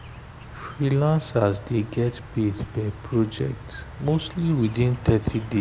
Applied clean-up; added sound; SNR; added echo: none; Insect; 15 dB; none.